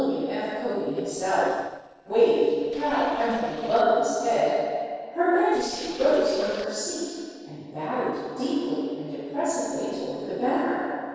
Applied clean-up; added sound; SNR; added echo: neural separator model SepFormer DNS4.